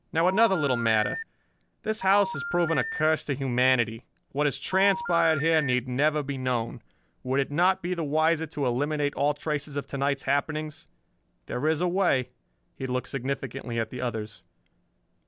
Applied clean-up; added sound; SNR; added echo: none; Telephone; 7 dB; none.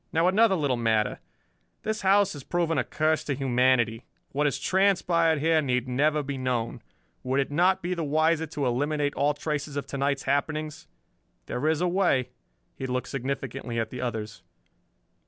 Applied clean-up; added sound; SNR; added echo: none; none; none; none.